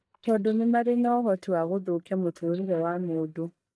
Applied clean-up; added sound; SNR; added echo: neural mask model DeepFilterNet 3.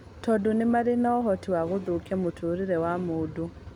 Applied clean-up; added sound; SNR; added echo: none; none; none; none.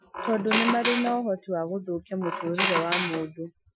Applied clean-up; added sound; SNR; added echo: classical method Wiener filter.